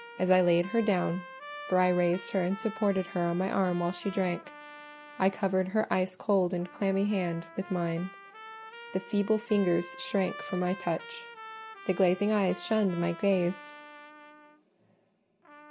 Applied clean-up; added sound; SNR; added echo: none; Trumpet; 17 dB; none.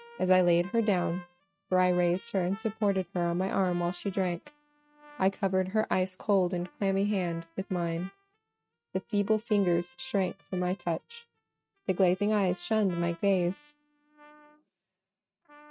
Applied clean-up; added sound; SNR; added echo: neural mask model RNNoise.